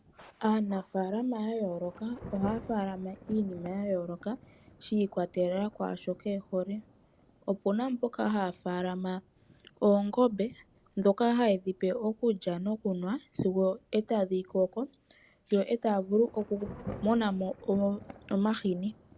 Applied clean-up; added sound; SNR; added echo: none; Rattle (instrument) + Thunder / Rain; 20 dB; none.